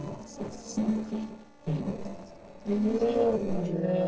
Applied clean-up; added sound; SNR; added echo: neural separator model SepFormer DNS4.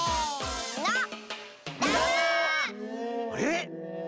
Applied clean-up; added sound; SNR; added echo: none; none; none; none.